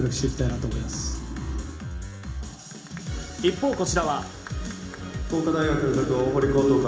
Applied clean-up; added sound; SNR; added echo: none; none; none; reverberation time 0.4 s.